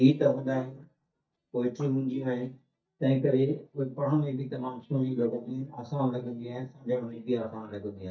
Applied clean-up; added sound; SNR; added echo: neural mask model DeepFilterNet 3.